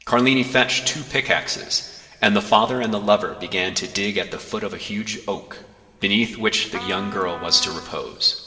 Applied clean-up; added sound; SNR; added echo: none; Trumpet; 15 dB; reverberation time 1.8 s.